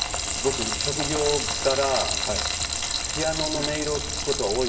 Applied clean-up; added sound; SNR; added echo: none; Frying (food); -1 dB; reverberation time 2.8 s.